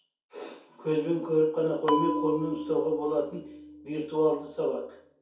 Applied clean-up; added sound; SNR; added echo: none; Bell; 5 dB; reverberation time 0.6 s.